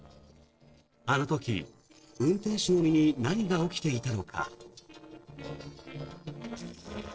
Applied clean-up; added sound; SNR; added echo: neural separator model SepFormer DNS4.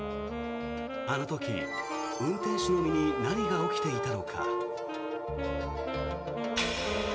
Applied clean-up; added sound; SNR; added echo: none; Wind instrument, woodwind instrument; 2 dB; reverberation time 2.3 s.